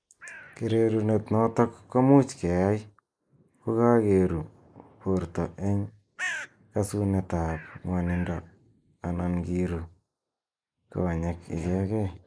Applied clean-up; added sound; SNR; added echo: neural mask model Resemble Enhance denoiser.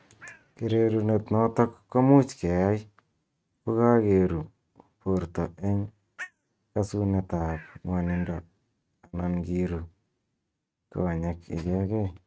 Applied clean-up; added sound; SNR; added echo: neural mask model RNNoise.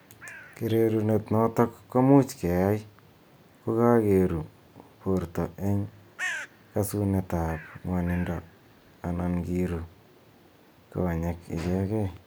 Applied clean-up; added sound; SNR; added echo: none; Bird; 20 dB; none.